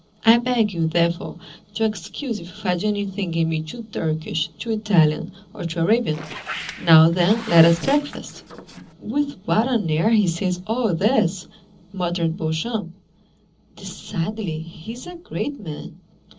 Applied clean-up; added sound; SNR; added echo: neural separator model SepFormer DNS4.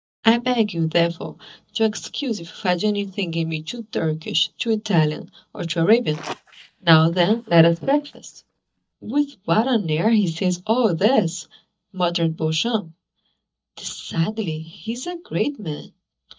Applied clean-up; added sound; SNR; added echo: neural mask model DeepFilterNet 3.